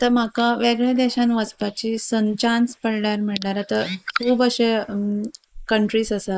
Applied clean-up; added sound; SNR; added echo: neural mask model Resemble Enhance denoiser.